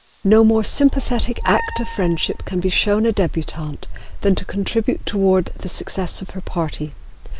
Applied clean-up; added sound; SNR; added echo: none; Squeak; 12 dB; none.